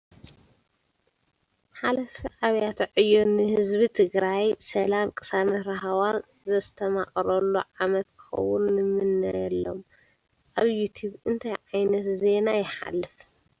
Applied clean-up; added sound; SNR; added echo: none; none; none; none.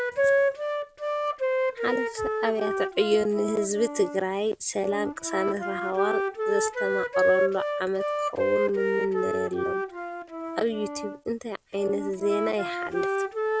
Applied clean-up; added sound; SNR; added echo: none; Wind instrument, woodwind instrument; 0 dB; none.